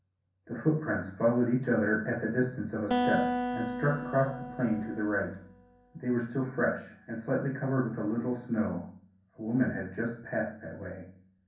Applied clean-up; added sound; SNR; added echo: none; Acoustic guitar; 4 dB; reverberation time 0.6 s.